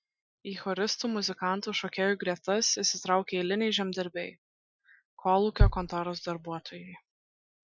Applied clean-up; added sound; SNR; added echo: classical method Wiener filter.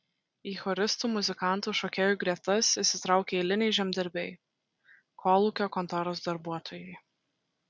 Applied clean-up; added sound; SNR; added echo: none; none; none; none.